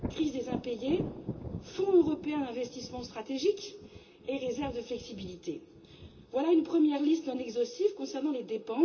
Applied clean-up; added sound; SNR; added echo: none; Thunder; 13 dB; reverberation time 0.2 s.